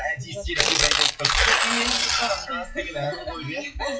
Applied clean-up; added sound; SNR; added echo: classical method WPE with log-MMSE.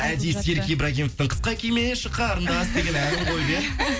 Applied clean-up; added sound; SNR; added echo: none; none; none; none.